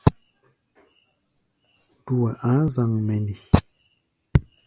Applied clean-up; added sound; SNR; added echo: none; none; none; none.